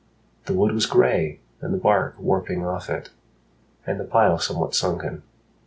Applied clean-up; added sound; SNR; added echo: none; none; none; none.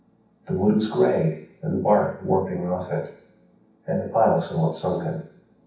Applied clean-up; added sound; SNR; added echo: none; none; none; reverberation time 0.7 s.